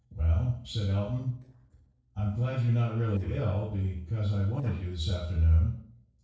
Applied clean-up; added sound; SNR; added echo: neural separator model SepFormer DNS4.